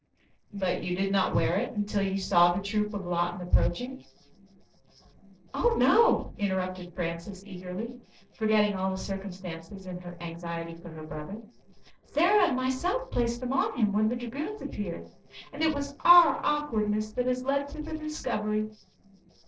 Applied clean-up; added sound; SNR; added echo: neural separator model SepFormer DNS4.